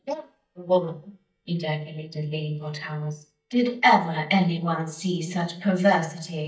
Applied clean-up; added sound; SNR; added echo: neural mask model DeepFilterNet 3.